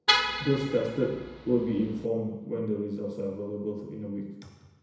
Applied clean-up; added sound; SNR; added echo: none; Vehicle horn, car horn, honking; 0 dB; reverberation time 1.0 s.